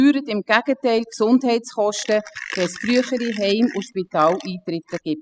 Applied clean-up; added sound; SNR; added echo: classical method spectral subtraction.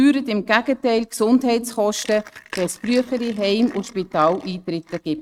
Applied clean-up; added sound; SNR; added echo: neural mask model RNNoise.